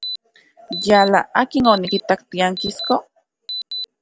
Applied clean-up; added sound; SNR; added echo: none; Alarm; 11 dB; none.